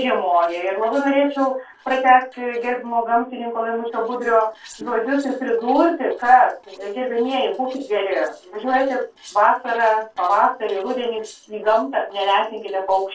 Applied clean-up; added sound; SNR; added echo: neural separator model SepFormer DNS4.